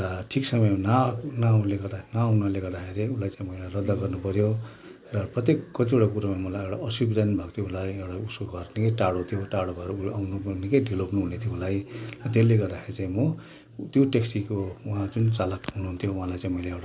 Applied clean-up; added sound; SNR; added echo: none; none; none; none.